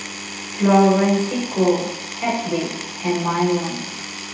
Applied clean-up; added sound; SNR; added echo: none; Power tool; 10 dB; reverberation time 0.9 s.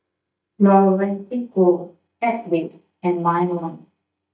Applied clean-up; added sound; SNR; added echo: neural mask model DeepFilterNet 3.